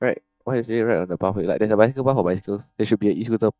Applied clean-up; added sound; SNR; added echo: neural mask model DeepFilterNet 3.